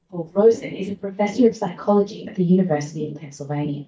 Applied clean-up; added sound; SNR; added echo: neural mask model DeepFilterNet 3.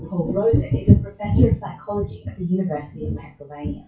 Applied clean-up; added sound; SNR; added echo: classical method WPE with log-MMSE.